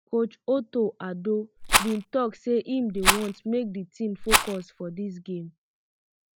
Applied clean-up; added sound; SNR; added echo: none; Rattle; -3 dB; none.